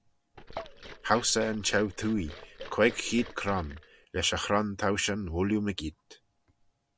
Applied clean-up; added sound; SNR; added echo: none; Liquid; 14 dB; none.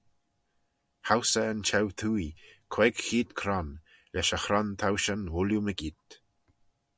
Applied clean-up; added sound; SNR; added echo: none; none; none; none.